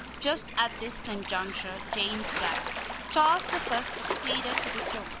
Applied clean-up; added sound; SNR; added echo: none; Gull, seagull / Waves, surf; 3 dB; none.